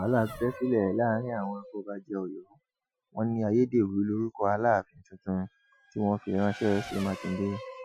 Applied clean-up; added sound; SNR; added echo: classical method Wiener filter.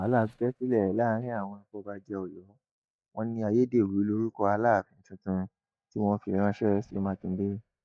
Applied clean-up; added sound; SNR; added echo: neural mask model DeepFilterNet 3.